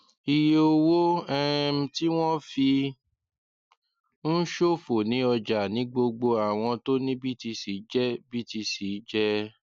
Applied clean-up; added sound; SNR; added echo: none; none; none; none.